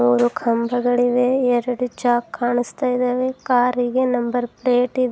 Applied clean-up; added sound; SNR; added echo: none; none; none; none.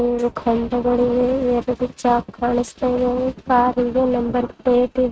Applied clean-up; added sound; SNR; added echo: neural mask model RNNoise.